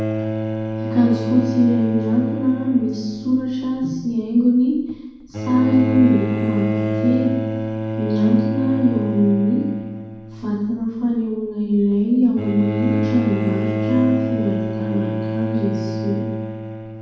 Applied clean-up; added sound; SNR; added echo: none; Bowed string instrument; 5 dB; reverberation time 1.1 s.